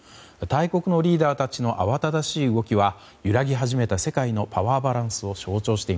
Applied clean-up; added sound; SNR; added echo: none; none; none; none.